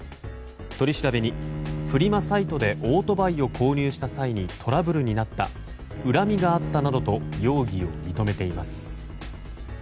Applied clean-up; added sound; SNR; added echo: none; Bowed string instrument; 10 dB; none.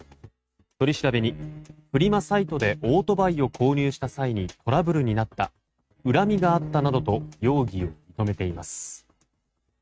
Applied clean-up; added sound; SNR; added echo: neural mask model RNNoise.